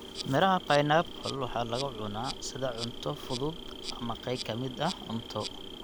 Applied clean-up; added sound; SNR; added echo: none; Insect + Insect; 9 dB; none.